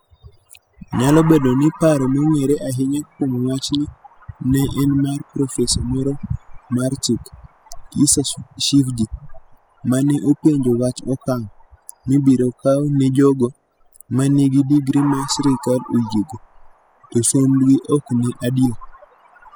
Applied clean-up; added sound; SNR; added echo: classical method spectral subtraction.